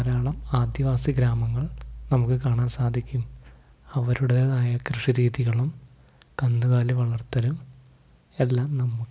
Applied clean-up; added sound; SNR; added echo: none; none; none; none.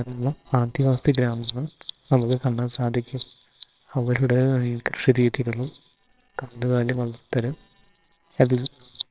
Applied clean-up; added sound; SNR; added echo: neural separator model SepFormer WHAMR!.